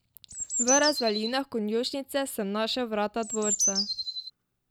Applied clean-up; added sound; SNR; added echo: none; Bird; 0 dB; none.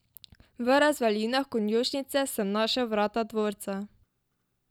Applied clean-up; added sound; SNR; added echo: none; none; none; none.